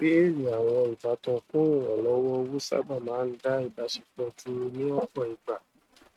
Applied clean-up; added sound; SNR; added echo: neural mask model RNNoise.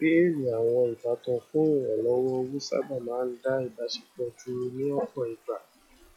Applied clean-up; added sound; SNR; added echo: classical method log-MMSE.